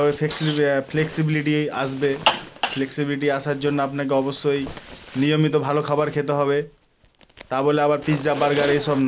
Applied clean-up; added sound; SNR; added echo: none; Zipper (clothing); 11 dB; none.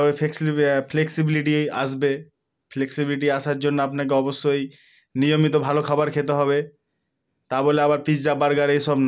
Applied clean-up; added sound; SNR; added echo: none; none; none; none.